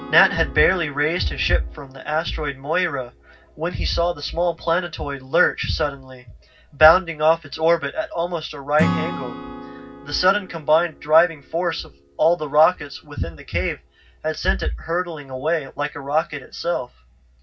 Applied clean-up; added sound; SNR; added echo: none; Acoustic guitar / Strum; 14 dB; reverberation time 0.4 s.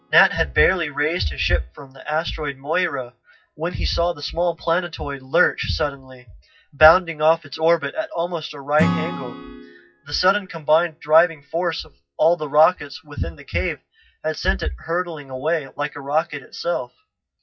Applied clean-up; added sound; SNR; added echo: classical method WPE with log-MMSE.